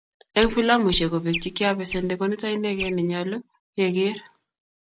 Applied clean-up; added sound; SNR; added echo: none; Chirp, tweet; 12 dB; none.